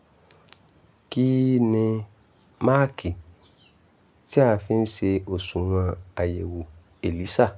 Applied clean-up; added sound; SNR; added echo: none; none; none; none.